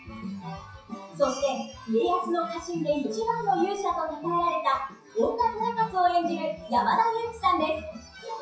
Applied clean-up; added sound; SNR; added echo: classical method WPE with log-MMSE.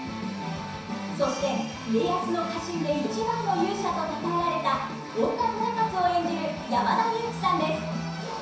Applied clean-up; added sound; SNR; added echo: none; Bowed string instrument; 17 dB; reverberation time 0.7 s.